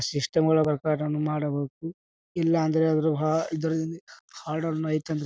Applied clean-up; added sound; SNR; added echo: none; none; none; none.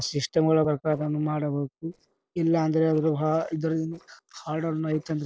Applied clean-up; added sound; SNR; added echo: neural separator model SepFormer DNS4.